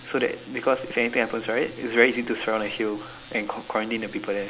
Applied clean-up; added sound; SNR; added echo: none; none; none; none.